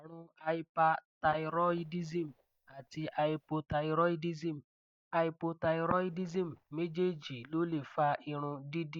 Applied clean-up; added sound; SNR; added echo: neural mask model DeepFilterNet 3.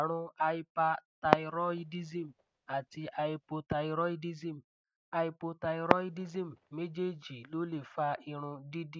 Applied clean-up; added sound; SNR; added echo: neural mask model RNNoise.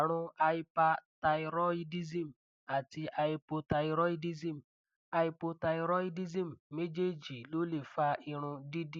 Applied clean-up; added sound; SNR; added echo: none; none; none; none.